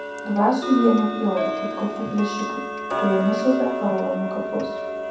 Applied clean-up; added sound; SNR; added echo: none; Tick-tock; 4 dB; reverberation time 0.6 s.